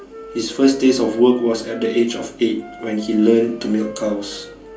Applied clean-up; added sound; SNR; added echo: none; Wind instrument, woodwind instrument; 19 dB; reverberation time 0.3 s.